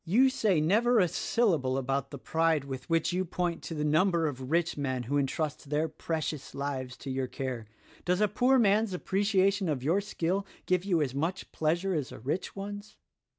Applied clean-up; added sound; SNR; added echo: none; none; none; none.